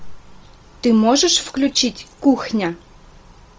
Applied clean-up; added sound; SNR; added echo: none; none; none; none.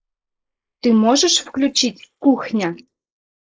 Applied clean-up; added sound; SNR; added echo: neural mask model Resemble Enhance denoiser.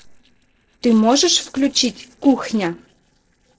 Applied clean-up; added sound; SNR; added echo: neural separator model SepFormer DNS4.